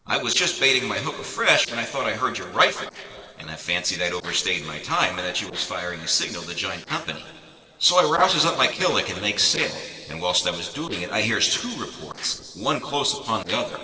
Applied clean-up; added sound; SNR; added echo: neural separator model SepFormer DNS4.